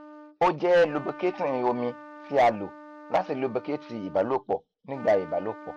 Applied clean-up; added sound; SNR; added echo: none; Trumpet; 18 dB; none.